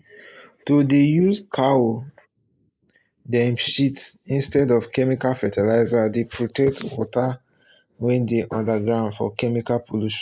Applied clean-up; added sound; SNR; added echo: neural mask model Resemble Enhance denoiser.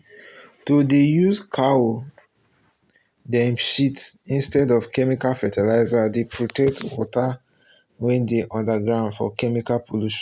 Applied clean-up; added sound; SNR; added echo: none; none; none; none.